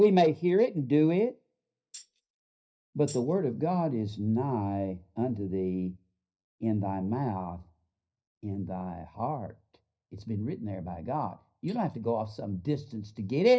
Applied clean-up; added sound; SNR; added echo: neural mask model DeepFilterNet 3.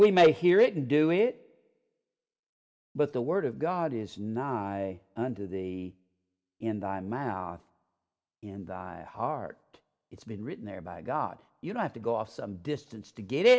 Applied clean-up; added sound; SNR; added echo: none; none; none; none.